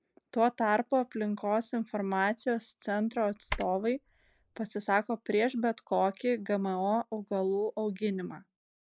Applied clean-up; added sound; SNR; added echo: neural mask model Resemble Enhance denoiser.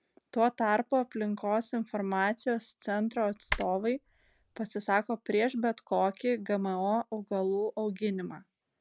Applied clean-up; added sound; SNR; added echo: none; Typing; 10 dB; none.